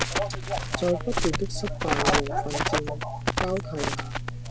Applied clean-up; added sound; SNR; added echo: none; Crackle; -2 dB; none.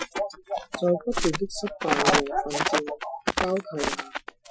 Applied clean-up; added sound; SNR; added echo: classical method Wiener filter.